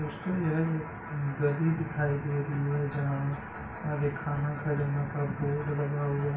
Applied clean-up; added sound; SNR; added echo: none; none; none; reverberation time 0.3 s.